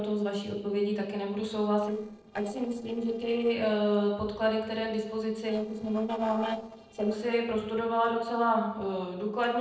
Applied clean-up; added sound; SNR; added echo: neural separator model SepFormer DNS4.